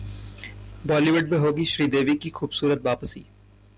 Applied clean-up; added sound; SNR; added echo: none; none; none; none.